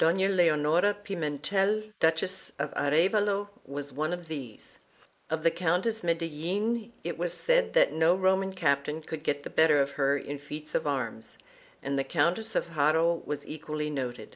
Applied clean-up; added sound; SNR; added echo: neural mask model Resemble Enhance denoiser.